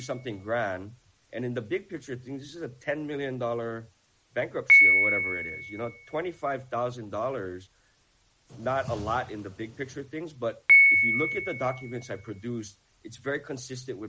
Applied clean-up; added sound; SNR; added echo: none; Piano; -5 dB; none.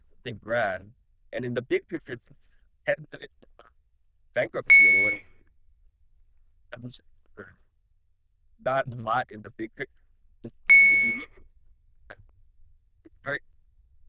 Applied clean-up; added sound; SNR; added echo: neural diffusion model UNIVERSE++.